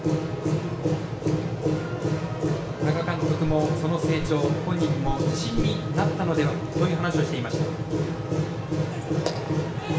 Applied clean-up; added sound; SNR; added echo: none; Walk, footsteps; 12 dB; reverberation time 0.6 s.